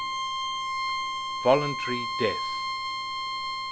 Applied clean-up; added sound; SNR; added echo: none; Bowed string instrument; -1 dB; none.